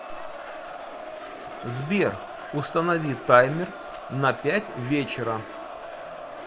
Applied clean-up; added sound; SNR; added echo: none; Crowd; 11 dB; reverberation time 0.4 s.